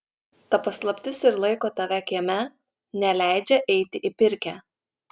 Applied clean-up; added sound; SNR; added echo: none; none; none; none.